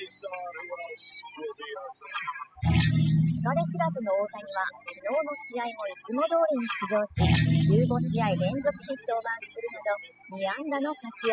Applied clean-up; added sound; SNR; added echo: classical method spectral subtraction.